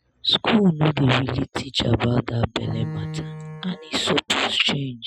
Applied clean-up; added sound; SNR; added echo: classical method Wiener filter.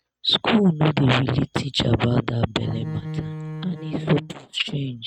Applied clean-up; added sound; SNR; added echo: neural mask model RNNoise.